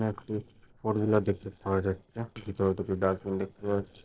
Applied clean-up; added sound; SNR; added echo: neural separator model SepFormer DNS4.